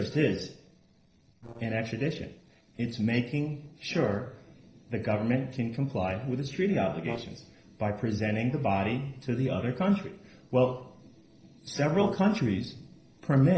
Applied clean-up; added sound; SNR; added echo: neural separator model SepFormer DNS4.